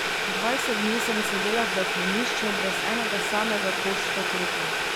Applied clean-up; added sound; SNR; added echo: none; Boiling; -4 dB; none.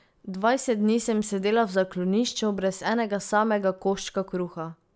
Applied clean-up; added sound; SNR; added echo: none; none; none; none.